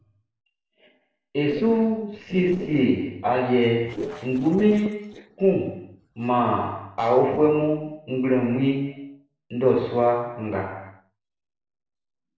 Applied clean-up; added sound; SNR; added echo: neural separator model SepFormer DNS4.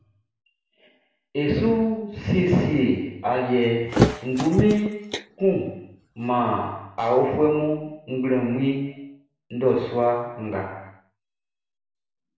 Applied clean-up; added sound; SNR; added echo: none; Thump, thud; 2 dB; reverberation time 0.8 s.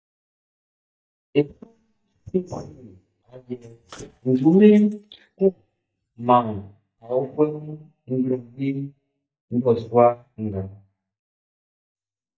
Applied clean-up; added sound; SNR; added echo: neural mask model DeepFilterNet 3.